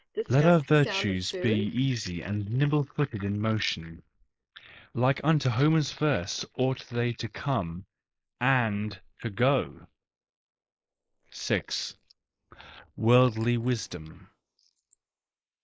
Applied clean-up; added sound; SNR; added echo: neural mask model Resemble Enhance denoiser.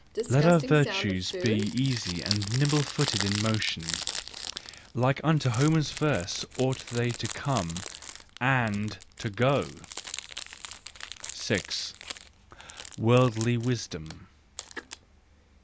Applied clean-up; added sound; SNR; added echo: none; Crumpling, crinkling; 10 dB; none.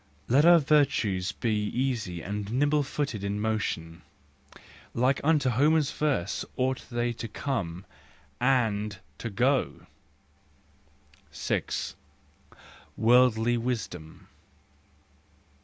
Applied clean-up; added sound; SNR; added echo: none; none; none; none.